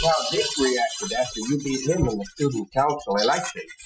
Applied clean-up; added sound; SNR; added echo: classical method Wiener filter.